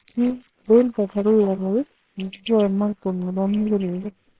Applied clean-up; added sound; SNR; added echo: neural separator model SepFormer WHAMR!.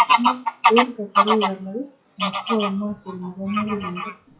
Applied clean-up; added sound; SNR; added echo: classical method WPE with log-MMSE.